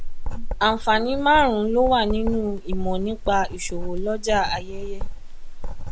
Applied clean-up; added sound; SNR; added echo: none; Writing; 3 dB; none.